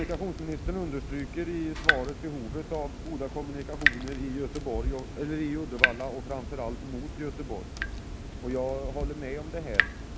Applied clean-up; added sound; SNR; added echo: none; Drip / Water tap, faucet; -2 dB; none.